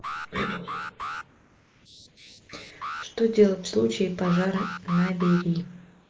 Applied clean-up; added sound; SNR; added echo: neural mask model Resemble Enhance denoiser.